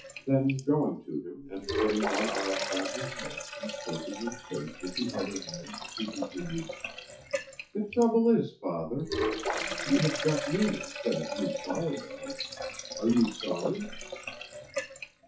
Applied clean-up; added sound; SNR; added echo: classical method WPE with log-MMSE.